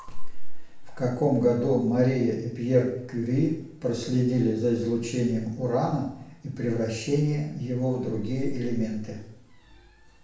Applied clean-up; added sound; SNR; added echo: none; none; none; reverberation time 0.7 s.